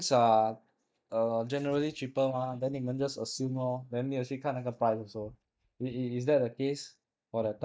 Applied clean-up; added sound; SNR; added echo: neural mask model DeepFilterNet 3.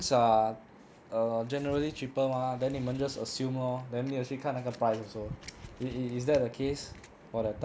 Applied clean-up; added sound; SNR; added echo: none; none; none; none.